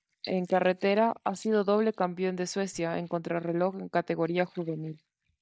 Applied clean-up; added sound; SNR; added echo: neural mask model DeepFilterNet 3.